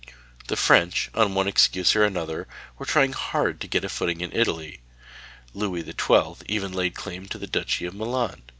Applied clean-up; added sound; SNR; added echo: none; none; none; none.